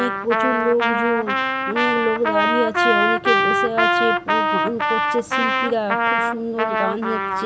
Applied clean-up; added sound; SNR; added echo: none; Trumpet; -3 dB; none.